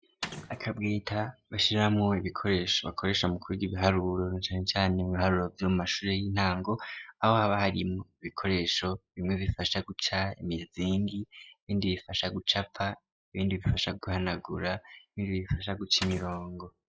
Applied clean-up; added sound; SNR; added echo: classical method log-MMSE.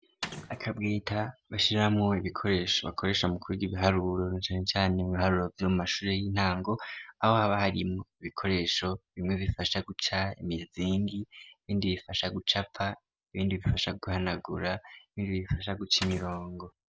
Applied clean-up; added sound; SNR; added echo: none; Mechanisms; 12 dB; none.